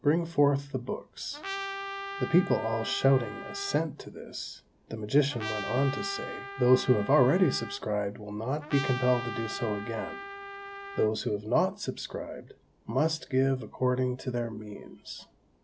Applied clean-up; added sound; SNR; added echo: none; Trumpet; 10 dB; none.